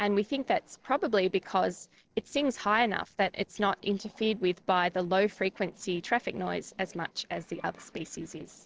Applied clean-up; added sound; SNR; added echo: neural separator model SepFormer DNS4.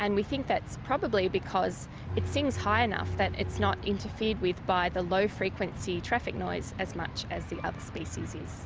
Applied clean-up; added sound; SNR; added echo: none; Bowed string instrument; 4 dB; none.